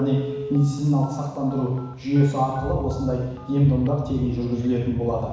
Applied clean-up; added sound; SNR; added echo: none; Telephone; 17 dB; reverberation time 1.1 s.